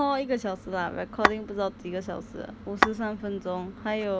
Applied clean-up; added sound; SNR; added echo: none; Tap / Glass; 1 dB; none.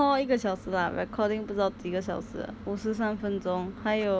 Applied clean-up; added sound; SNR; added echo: none; none; none; none.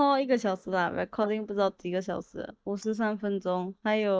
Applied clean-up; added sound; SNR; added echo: neural mask model DeepFilterNet 3.